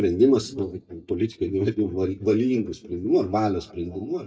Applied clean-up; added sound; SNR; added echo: neural mask model DeepFilterNet 3.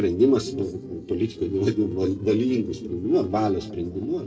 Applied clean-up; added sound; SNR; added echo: neural separator model SepFormer DNS4.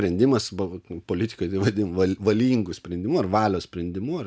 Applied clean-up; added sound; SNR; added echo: none; none; none; none.